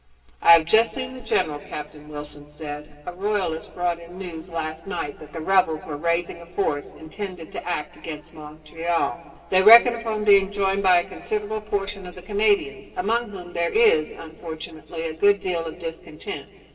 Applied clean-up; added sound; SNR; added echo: none; none; none; reverberation time 2.9 s.